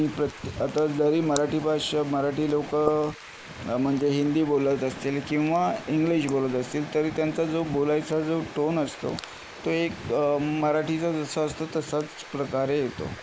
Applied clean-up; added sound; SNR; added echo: neural mask model Resemble Enhance denoiser.